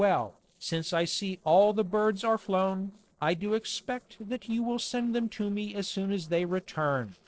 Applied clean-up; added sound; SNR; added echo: neural separator model SepFormer DNS4.